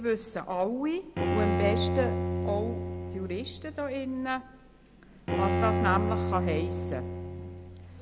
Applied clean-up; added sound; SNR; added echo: none; Bowed string instrument; -1 dB; none.